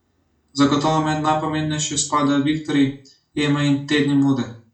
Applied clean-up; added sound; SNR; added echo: none; none; none; reverberation time 0.3 s.